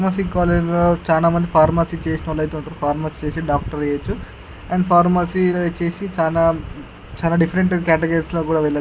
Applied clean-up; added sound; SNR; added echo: none; none; none; none.